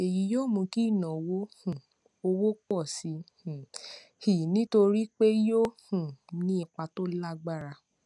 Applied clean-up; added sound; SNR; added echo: none; none; none; none.